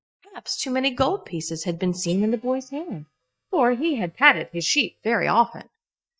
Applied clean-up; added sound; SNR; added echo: neural mask model DeepFilterNet 3.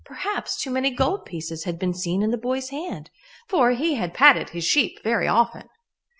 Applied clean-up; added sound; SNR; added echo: none; none; none; none.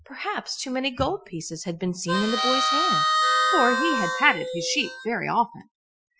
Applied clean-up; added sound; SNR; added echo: classical method Wiener filter.